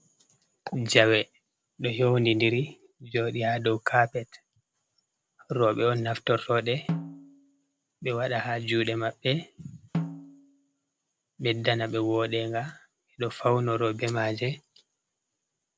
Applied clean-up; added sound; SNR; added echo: none; Snare drum; 9 dB; none.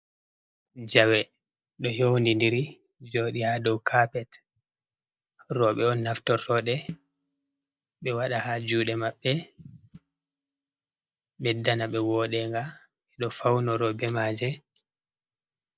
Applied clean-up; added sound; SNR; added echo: neural mask model DeepFilterNet 3.